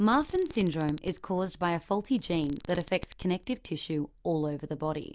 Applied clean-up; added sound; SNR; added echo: none; Alarm; 2 dB; none.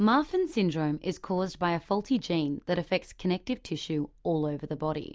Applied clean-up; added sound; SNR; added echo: none; none; none; none.